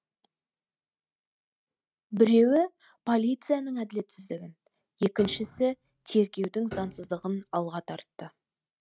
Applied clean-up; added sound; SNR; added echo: neural mask model RNNoise.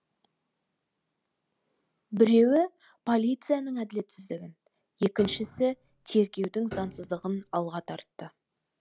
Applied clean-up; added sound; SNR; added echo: none; Piano; 16 dB; none.